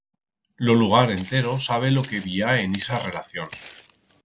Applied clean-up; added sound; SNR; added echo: none; Walk, footsteps; 18 dB; none.